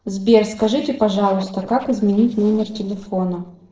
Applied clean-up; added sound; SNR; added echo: neural separator model SepFormer DNS4.